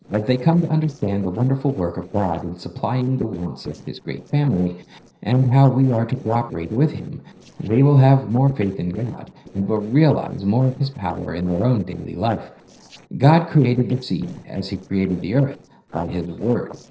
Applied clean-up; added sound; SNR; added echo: neural separator model SepFormer DNS4.